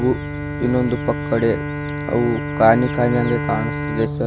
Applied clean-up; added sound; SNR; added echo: none; Bowed string instrument; 5 dB; none.